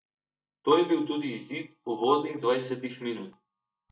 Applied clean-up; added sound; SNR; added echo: neural mask model DeepFilterNet 3.